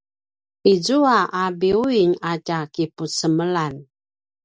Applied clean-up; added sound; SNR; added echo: none; none; none; none.